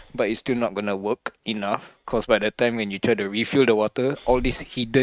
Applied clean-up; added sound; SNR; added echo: neural mask model RNNoise.